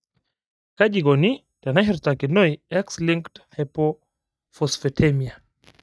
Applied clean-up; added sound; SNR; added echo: neural mask model DeepFilterNet 3.